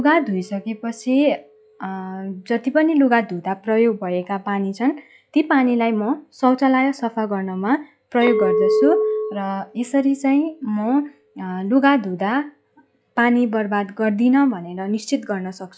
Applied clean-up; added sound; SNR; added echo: classical method log-MMSE.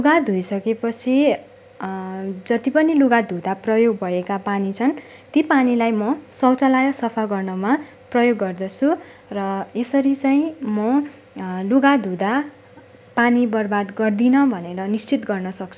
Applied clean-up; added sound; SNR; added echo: none; none; none; none.